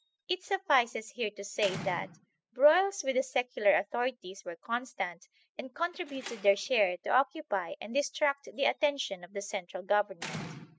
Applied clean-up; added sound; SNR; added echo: classical method spectral subtraction.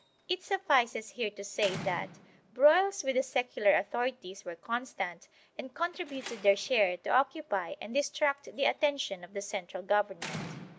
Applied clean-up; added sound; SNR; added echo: none; Slam; 18 dB; none.